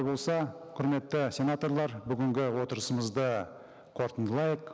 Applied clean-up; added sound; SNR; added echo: none; none; none; none.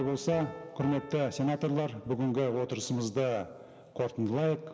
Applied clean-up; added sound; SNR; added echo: none; Piano; 19 dB; reverberation time 0.4 s.